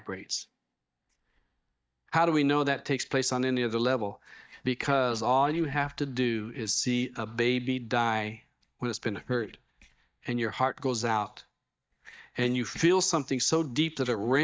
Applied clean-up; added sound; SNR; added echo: neural mask model DeepFilterNet 3.